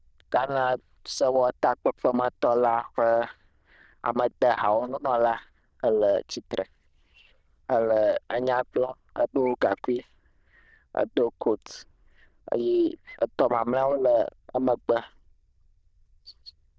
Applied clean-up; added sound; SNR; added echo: neural diffusion model UNIVERSE++.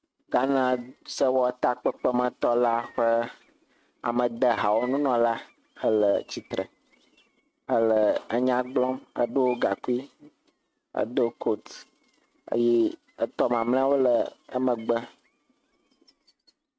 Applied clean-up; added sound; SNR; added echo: neural mask model RNNoise.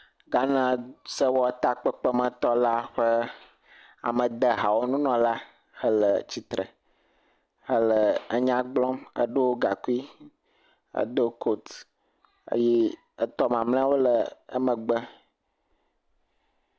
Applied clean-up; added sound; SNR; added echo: none; none; none; none.